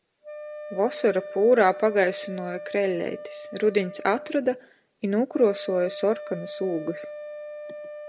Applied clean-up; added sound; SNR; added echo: none; Wind instrument, woodwind instrument; 13 dB; none.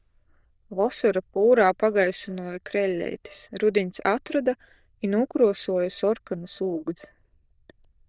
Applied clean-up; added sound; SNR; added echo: neural diffusion model UNIVERSE++.